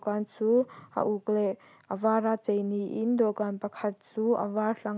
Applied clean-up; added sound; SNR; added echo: none; none; none; none.